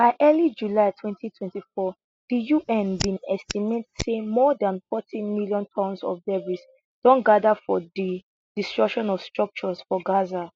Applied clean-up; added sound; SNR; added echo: classical method spectral subtraction.